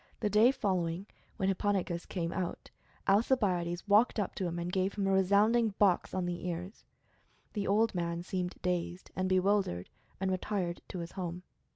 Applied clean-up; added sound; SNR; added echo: none; none; none; none.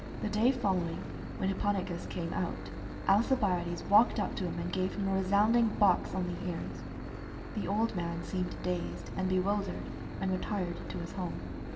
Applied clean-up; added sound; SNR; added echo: none; Engine / Boat, Water vehicle; 8 dB; reverberation time 2.4 s.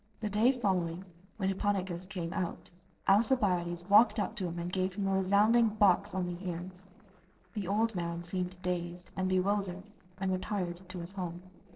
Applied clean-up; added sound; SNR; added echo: neural separator model SepFormer DNS4.